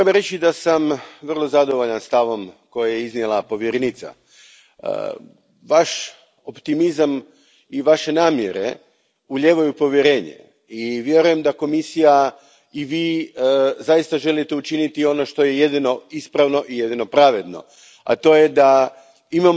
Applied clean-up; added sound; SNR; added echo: none; none; none; none.